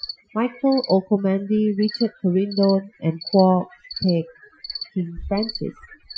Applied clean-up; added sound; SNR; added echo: classical method Wiener filter.